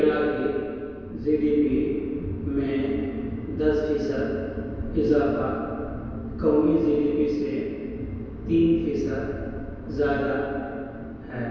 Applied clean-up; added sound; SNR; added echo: none; Thunder; 15 dB; reverberation time 2.2 s.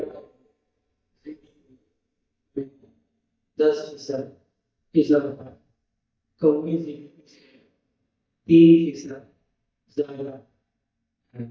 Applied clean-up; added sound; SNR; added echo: neural mask model DeepFilterNet 3.